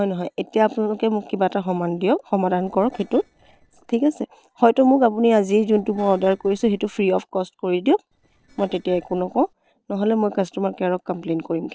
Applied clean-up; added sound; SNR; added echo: neural separator model SepFormer DNS4.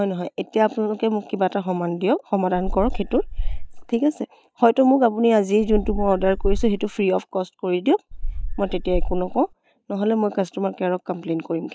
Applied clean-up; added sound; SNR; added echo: neural mask model DeepFilterNet 3.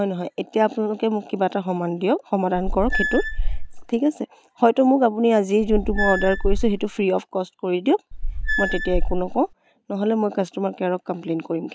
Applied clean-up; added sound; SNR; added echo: none; Squeak / Screech; 0 dB; none.